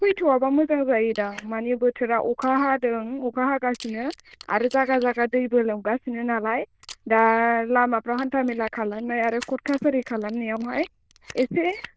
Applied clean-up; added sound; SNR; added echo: neural diffusion model UNIVERSE++.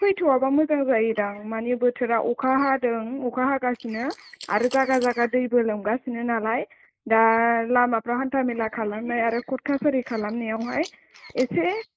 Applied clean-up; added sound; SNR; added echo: neural mask model Resemble Enhance denoiser.